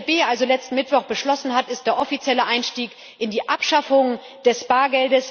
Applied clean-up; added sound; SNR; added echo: none; none; none; none.